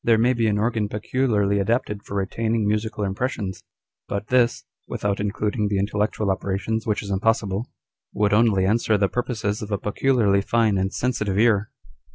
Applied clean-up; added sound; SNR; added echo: none; none; none; none.